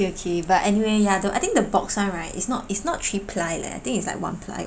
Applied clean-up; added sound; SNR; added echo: none; none; none; none.